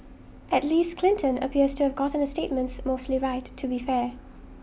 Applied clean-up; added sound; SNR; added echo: none; none; none; none.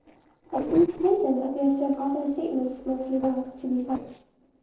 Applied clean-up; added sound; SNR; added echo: neural separator model SepFormer DNS4.